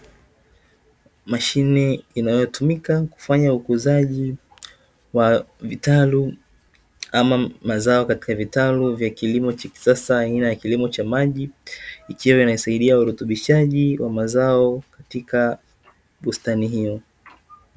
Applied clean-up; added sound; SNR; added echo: none; none; none; none.